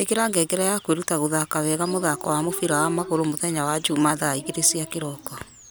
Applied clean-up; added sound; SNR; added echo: none; Dog; 17 dB; none.